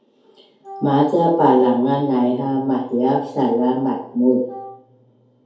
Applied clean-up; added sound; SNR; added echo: none; Wind instrument, woodwind instrument; 19 dB; reverberation time 2.3 s.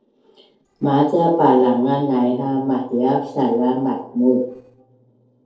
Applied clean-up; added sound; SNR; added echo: neural separator model SepFormer DNS4.